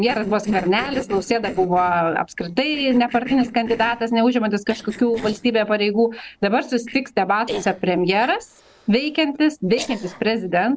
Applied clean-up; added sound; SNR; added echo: neural separator model SepFormer DNS4.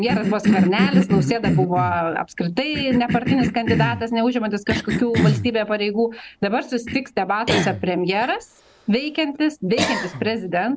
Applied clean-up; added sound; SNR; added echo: none; Cough; 2 dB; none.